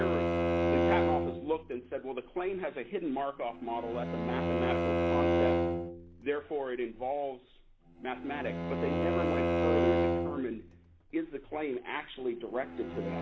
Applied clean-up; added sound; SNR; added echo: none; Bowed string instrument; -4 dB; none.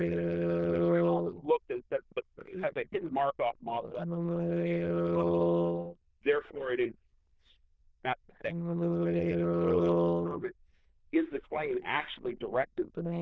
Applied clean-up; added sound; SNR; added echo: neural diffusion model UNIVERSE++.